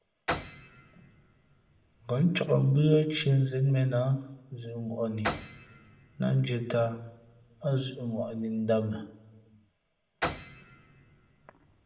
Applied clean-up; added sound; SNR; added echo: none; Piano; 12 dB; reverberation time 0.6 s.